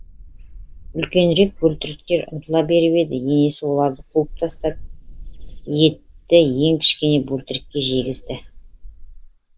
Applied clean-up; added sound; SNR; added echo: neural mask model Resemble Enhance denoiser.